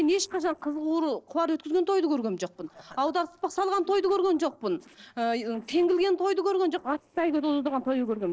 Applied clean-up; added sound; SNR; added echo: neural separator model SepFormer DNS4.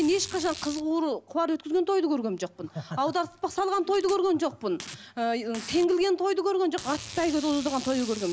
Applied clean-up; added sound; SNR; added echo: none; Packing tape, duct tape; 18 dB; none.